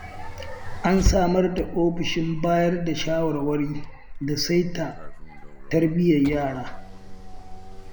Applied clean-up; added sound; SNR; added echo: none; Engine / Car; 6 dB; none.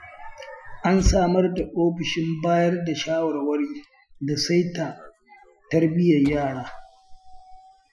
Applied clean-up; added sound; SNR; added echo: classical method Wiener filter.